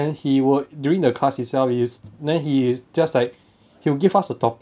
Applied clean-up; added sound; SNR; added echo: none; none; none; none.